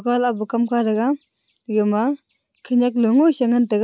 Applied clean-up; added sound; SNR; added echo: none; none; none; none.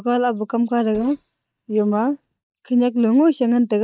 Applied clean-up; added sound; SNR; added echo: neural mask model DeepFilterNet 3.